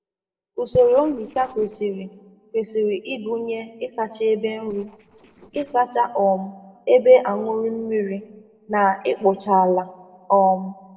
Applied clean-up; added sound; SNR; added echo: neural separator model SepFormer DNS4.